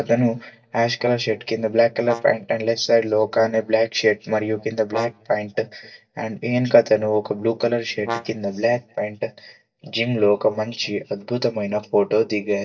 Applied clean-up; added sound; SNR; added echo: neural mask model DeepFilterNet 3.